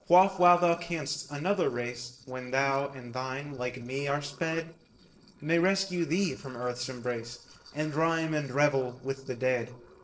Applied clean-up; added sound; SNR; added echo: neural separator model SepFormer DNS4.